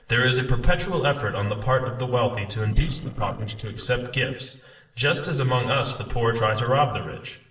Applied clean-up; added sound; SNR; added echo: neural separator model SepFormer DNS4.